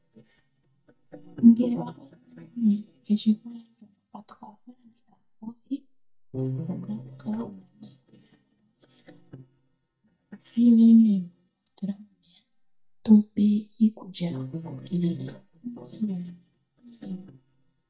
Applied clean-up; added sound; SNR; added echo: neural mask model DeepFilterNet 3.